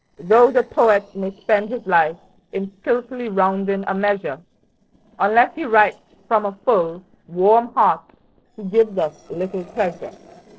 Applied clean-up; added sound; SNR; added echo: neural separator model SepFormer DNS4.